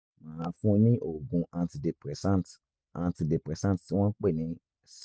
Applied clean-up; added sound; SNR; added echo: none; none; none; none.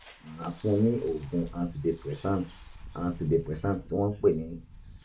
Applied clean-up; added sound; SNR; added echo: none; Bus; 17 dB; reverberation time 0.2 s.